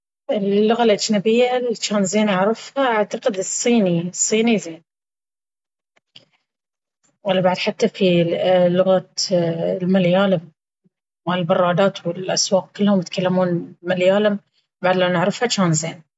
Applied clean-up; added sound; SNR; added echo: none; none; none; none.